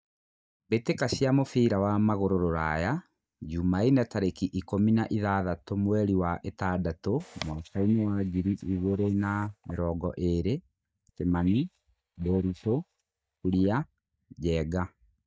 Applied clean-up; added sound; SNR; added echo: neural mask model DeepFilterNet 3.